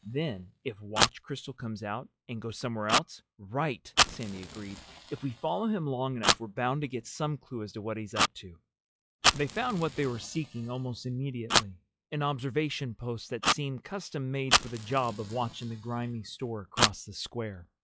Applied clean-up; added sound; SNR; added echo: classical method log-MMSE.